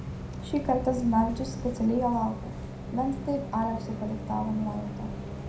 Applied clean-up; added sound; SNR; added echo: none; Bus; 6 dB; reverberation time 0.4 s.